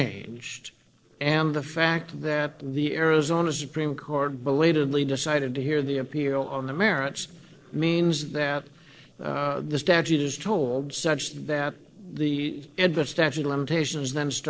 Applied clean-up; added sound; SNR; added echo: neural separator model SepFormer DNS4.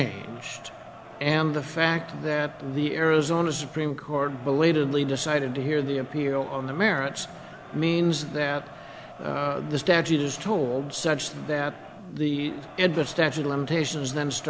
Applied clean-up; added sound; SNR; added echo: none; Crowd; 18 dB; none.